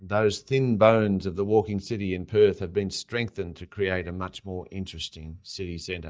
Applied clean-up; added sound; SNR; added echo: neural mask model DeepFilterNet 3.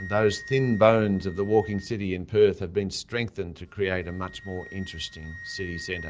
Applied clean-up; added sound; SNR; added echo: none; Wind instrument, woodwind instrument; 18 dB; none.